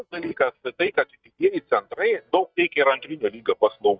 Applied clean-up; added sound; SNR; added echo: neural mask model DeepFilterNet 3.